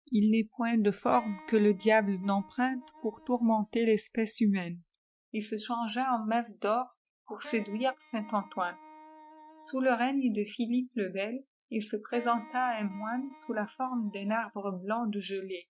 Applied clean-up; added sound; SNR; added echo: neural mask model RNNoise.